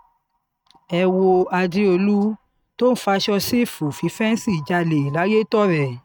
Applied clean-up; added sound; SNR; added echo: neural mask model RNNoise.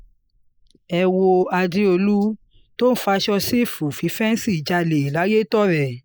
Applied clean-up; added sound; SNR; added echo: neural mask model Resemble Enhance denoiser.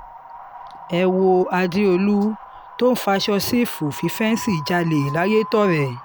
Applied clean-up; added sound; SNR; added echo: none; Wind; 15 dB; none.